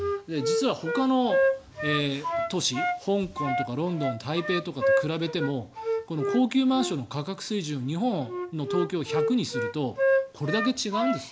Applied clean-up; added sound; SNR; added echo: none; Wind instrument, woodwind instrument; 1 dB; none.